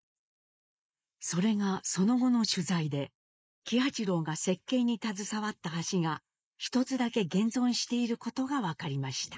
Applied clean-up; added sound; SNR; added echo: neural mask model Resemble Enhance denoiser.